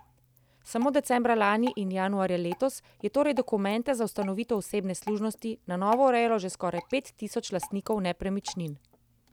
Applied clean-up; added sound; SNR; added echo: none; Drip; 19 dB; none.